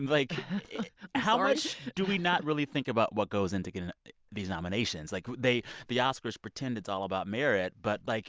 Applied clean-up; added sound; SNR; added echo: none; none; none; none.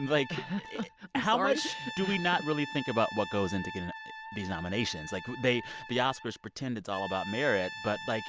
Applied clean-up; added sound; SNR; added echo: none; Brass instrument; 11 dB; none.